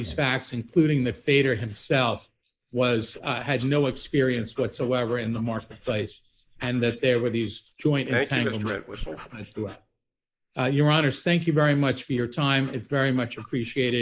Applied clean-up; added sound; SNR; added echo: neural mask model Resemble Enhance denoiser.